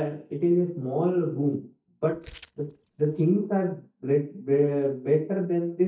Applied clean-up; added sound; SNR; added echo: neural mask model DeepFilterNet 3.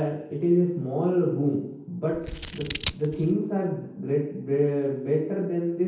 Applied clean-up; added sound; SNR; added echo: none; Scissors; 10 dB; reverberation time 0.9 s.